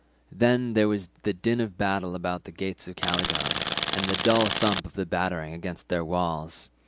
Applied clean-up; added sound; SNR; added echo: none; Tools; 1 dB; none.